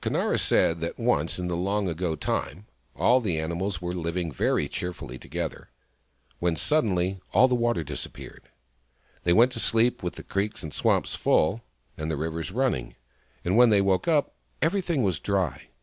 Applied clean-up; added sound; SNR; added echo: none; none; none; none.